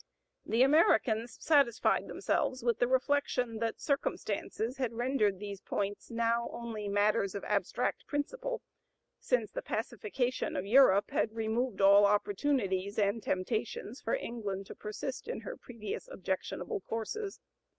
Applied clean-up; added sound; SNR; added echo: none; none; none; none.